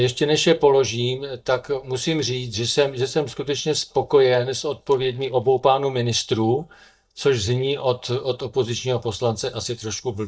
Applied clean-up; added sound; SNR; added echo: neural mask model DeepFilterNet 3.